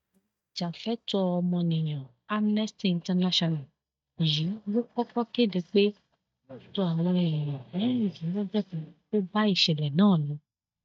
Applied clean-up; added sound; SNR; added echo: neural mask model DeepFilterNet 3.